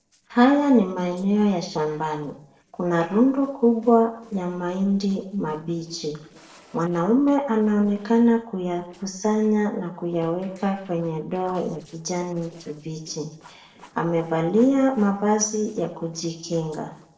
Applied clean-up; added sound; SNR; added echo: neural separator model SepFormer DNS4.